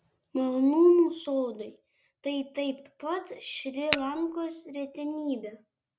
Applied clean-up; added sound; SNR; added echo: none; Tap / Glass; 6 dB; none.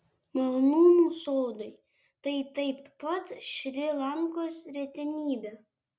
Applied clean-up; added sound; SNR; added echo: none; none; none; none.